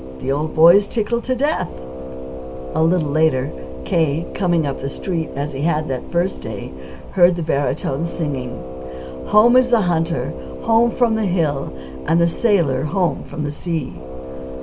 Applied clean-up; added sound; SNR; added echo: none; Brass instrument; 12 dB; none.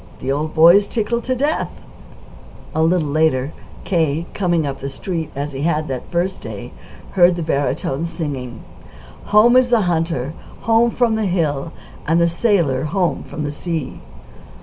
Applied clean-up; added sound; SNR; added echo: none; none; none; none.